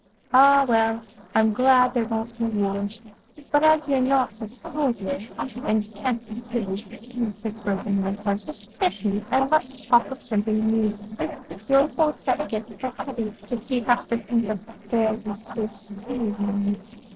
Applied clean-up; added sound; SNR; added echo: neural separator model SepFormer DNS4.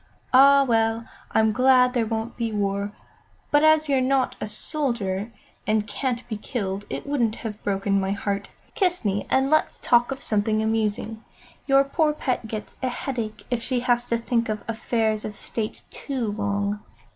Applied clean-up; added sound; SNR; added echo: none; none; none; none.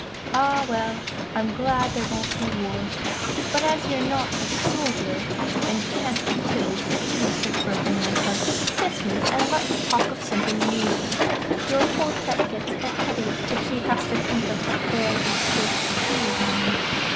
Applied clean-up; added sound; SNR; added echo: none; Hiss; -3 dB; none.